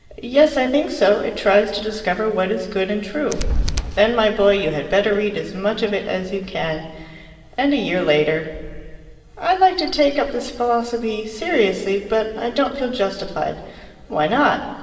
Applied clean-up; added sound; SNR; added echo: none; Tools; 13 dB; reverberation time 2.0 s.